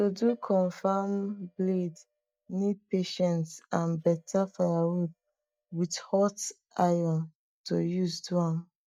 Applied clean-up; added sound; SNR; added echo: neural mask model DeepFilterNet 3.